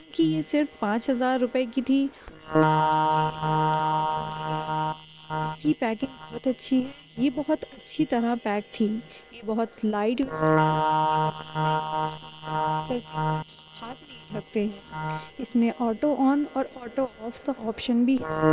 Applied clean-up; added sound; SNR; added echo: neural separator model SepFormer WHAM!.